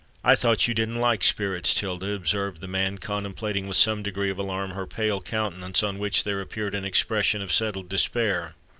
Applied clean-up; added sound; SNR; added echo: none; none; none; none.